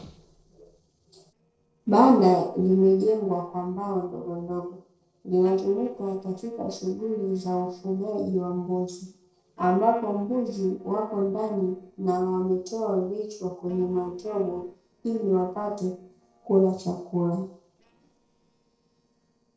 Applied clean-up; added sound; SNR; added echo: neural separator model SepFormer DNS4.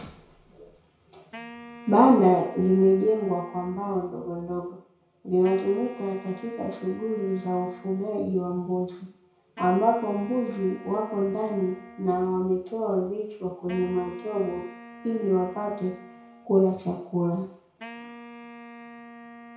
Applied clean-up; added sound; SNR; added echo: none; Wind instrument, woodwind instrument; 19 dB; reverberation time 0.6 s.